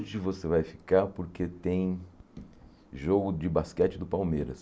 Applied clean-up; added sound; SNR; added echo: none; none; none; none.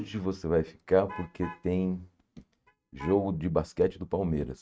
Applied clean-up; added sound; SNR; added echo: neural mask model RNNoise.